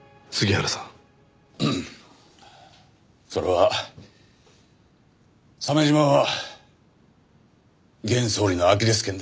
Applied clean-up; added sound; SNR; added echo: none; none; none; none.